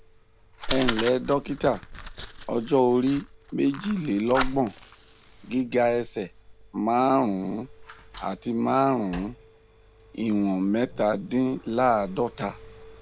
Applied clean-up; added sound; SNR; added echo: none; Fire; 11 dB; none.